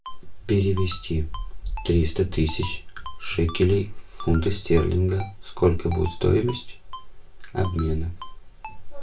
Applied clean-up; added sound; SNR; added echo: none; Ringtone; 19 dB; reverberation time 0.2 s.